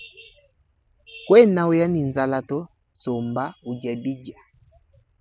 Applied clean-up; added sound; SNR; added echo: none; none; none; none.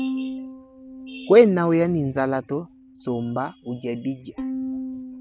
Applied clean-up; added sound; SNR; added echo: none; Bowed string instrument; 11 dB; none.